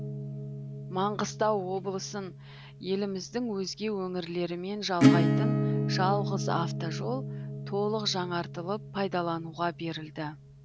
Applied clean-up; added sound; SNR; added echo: none; Acoustic guitar / Strum; -1 dB; none.